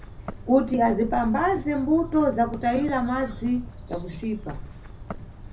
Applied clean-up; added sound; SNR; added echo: none; Bird; 12 dB; reverberation time 0.4 s.